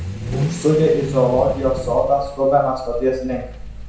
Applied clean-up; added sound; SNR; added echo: none; Accelerating, revving, vroom / Vehicle; 8 dB; reverberation time 0.6 s.